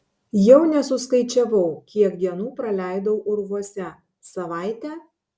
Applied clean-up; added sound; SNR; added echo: none; none; none; none.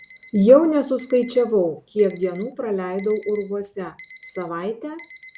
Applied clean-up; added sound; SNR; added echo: none; Alarm; 18 dB; none.